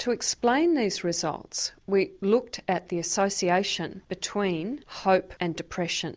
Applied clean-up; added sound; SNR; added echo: none; none; none; none.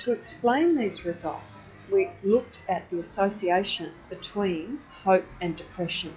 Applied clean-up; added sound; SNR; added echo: classical method log-MMSE.